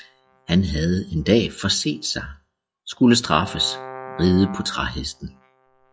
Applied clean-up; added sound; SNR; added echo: classical method log-MMSE.